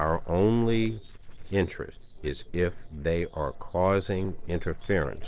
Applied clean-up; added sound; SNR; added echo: neural separator model SepFormer DNS4.